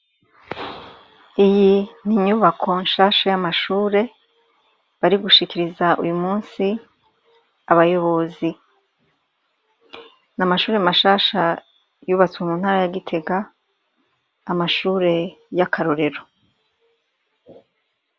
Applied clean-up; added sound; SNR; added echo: none; none; none; none.